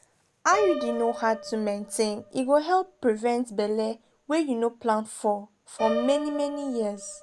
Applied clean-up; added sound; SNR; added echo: none; Piano; 10 dB; none.